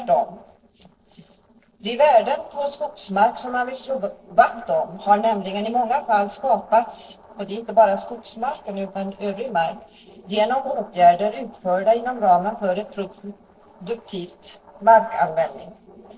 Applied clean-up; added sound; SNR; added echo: neural separator model SepFormer DNS4.